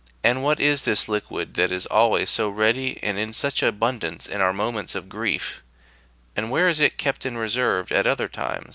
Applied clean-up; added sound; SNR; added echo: none; none; none; none.